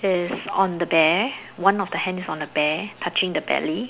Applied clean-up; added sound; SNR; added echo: none; none; none; none.